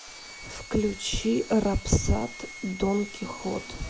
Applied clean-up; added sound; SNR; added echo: none; Sawing; 15 dB; none.